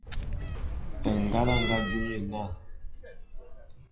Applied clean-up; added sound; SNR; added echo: classical method WPE with log-MMSE.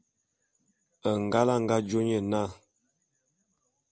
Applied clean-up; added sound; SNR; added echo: none; none; none; none.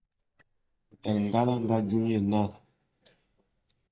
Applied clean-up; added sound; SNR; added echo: neural mask model DeepFilterNet 3.